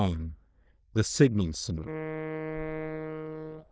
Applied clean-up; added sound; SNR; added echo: neural diffusion model UNIVERSE++.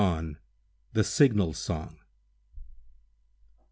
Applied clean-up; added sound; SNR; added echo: none; none; none; none.